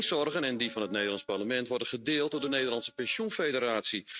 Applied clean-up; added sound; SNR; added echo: neural mask model RNNoise.